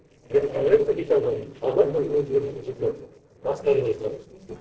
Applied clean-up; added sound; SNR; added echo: neural separator model SepFormer DNS4.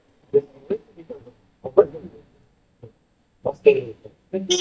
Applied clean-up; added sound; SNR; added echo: neural mask model DeepFilterNet 3.